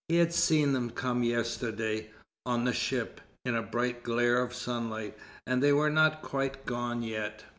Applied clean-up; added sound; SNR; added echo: none; none; none; none.